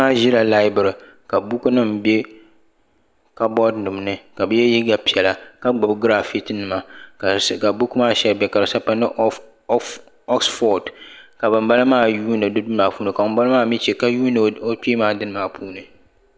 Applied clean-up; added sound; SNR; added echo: none; none; none; none.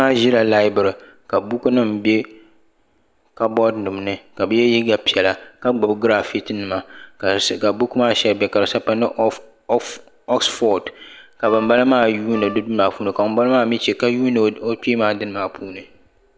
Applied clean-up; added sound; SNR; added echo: none; Wind instrument, woodwind instrument; 14 dB; none.